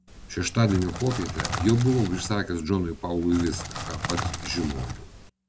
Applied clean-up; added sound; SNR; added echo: none; Crackle; 7 dB; none.